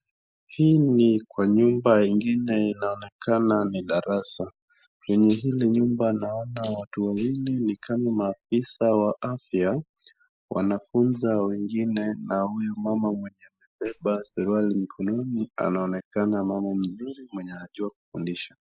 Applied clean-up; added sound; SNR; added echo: neural mask model Resemble Enhance denoiser.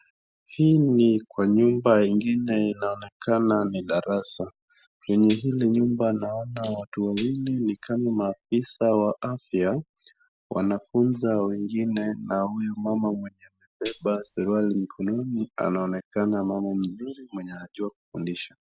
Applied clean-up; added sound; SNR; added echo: none; Tambourine; 4 dB; none.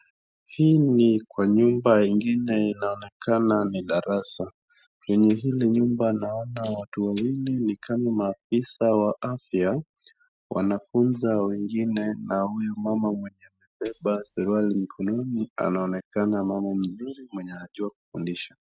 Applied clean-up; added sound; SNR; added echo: neural mask model RNNoise.